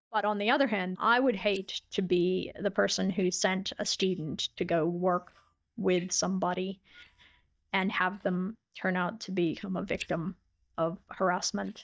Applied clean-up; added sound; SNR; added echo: neural mask model DeepFilterNet 3.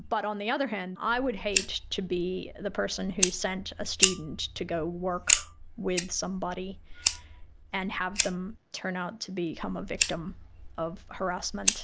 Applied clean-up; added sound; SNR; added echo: none; Fire; 1 dB; none.